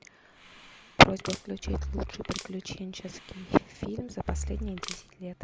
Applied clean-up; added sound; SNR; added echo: none; Crushing + Breathing; 10 dB; none.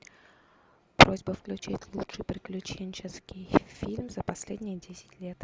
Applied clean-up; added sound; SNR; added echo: none; none; none; none.